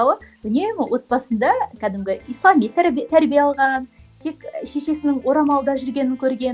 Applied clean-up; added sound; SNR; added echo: none; none; none; none.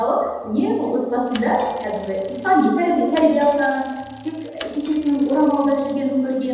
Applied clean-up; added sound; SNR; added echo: none; Mechanisms / Bicycle; 14 dB; reverberation time 1.1 s.